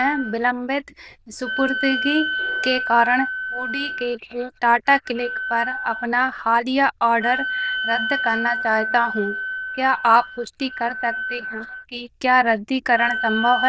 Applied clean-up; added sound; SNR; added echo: neural diffusion model UNIVERSE++.